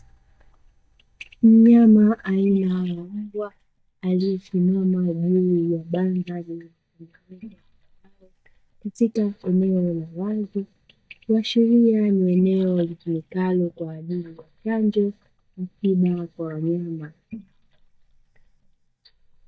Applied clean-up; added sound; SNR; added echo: neural mask model DeepFilterNet 3.